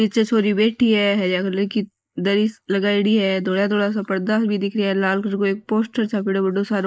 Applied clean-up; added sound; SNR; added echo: neural mask model Resemble Enhance denoiser.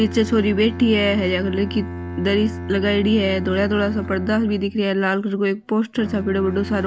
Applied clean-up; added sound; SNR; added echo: none; Bowed string instrument; 11 dB; none.